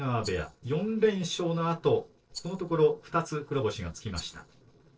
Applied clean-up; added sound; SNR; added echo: neural separator model SepFormer DNS4.